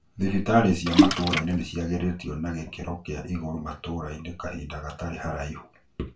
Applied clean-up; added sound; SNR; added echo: none; Splash, splatter; -4 dB; reverberation time 0.2 s.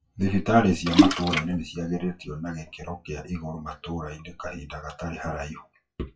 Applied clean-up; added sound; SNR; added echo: classical method WPE with log-MMSE.